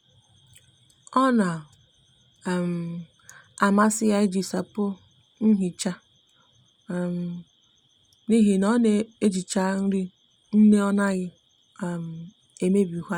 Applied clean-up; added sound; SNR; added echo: none; none; none; none.